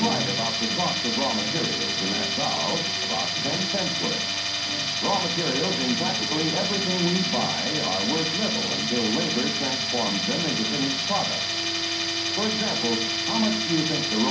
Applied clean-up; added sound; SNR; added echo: none; Tools; -1 dB; reverberation time 0.6 s.